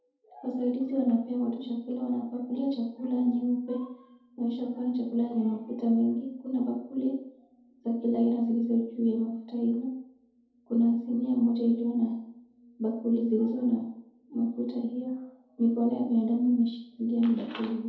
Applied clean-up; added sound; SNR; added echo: none; none; none; reverberation time 2.1 s.